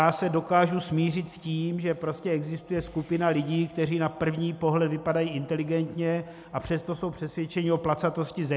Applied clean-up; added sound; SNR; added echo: none; none; none; none.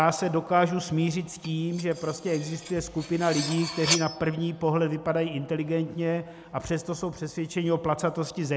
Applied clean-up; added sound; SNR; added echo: none; Cutlery, silverware; 8 dB; none.